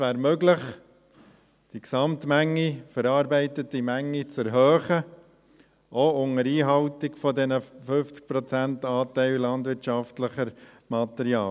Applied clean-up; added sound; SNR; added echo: none; none; none; none.